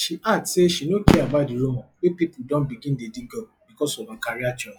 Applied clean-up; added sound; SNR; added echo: classical method log-MMSE.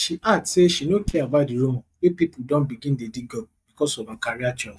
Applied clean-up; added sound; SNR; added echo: neural mask model DeepFilterNet 3.